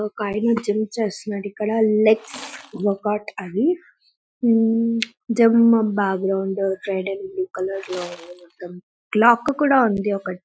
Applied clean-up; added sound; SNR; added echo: classical method Wiener filter.